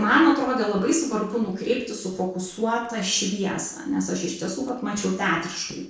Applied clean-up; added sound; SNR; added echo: neural separator model SepFormer DNS4.